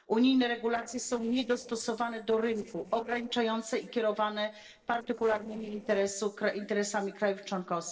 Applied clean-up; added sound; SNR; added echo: neural separator model SepFormer DNS4.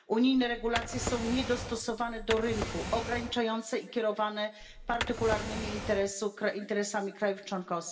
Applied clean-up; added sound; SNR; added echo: none; Drawer open or close; 6 dB; reverberation time 0.8 s.